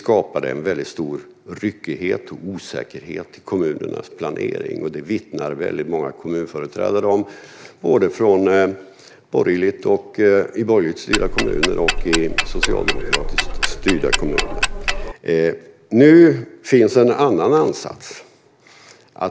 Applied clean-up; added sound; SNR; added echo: none; Tick-tock; 1 dB; none.